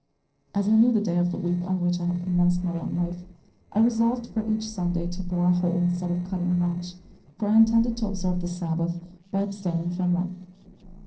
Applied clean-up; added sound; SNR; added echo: neural separator model SepFormer DNS4.